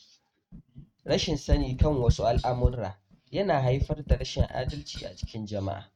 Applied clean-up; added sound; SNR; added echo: neural mask model RNNoise.